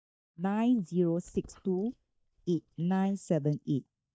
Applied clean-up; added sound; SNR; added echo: neural mask model DeepFilterNet 3.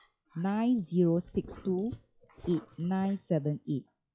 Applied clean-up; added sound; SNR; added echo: classical method log-MMSE.